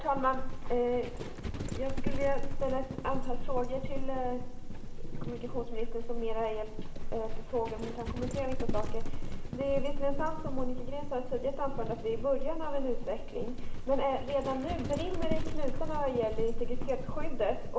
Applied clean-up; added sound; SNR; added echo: none; Livestock, farm animals, working animals; -3 dB; reverberation time 0.9 s.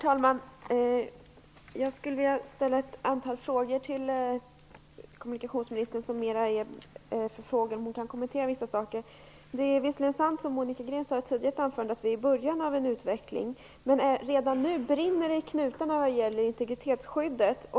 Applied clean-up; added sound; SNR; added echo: none; none; none; none.